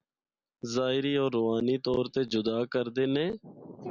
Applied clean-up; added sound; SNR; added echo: none; none; none; none.